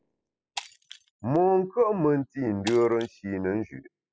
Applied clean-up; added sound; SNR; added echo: classical method spectral subtraction.